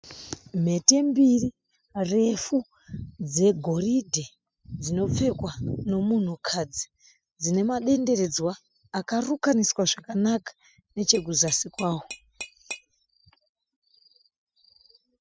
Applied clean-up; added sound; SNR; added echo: classical method spectral subtraction.